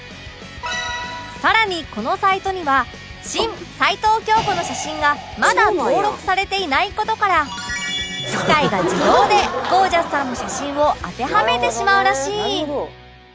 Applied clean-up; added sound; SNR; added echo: none; none; none; none.